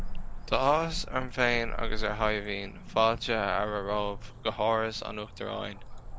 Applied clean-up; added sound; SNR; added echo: none; Cricket / Motor vehicle (road); 5 dB; none.